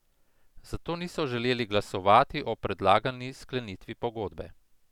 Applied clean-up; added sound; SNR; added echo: none; none; none; none.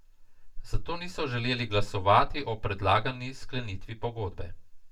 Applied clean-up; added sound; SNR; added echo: none; none; none; reverberation time 0.2 s.